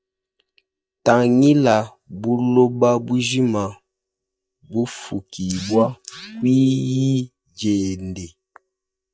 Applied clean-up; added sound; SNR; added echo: neural mask model DeepFilterNet 3.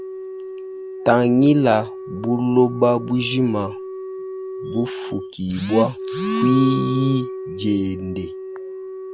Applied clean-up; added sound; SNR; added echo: none; Wind instrument, woodwind instrument; 9 dB; none.